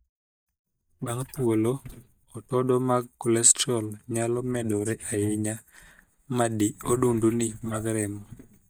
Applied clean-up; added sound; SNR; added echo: neural mask model DeepFilterNet 3.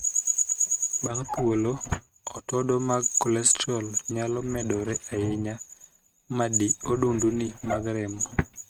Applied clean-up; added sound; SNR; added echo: neural mask model RNNoise.